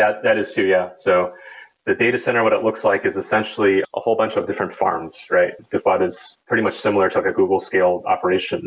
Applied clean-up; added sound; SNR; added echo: none; none; none; none.